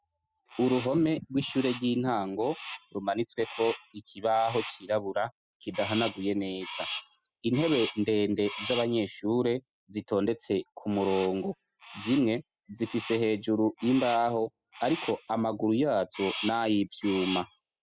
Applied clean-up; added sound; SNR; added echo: classical method spectral subtraction.